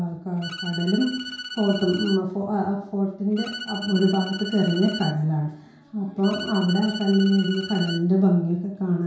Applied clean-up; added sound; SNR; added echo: none; Bowed string instrument; 13 dB; reverberation time 0.6 s.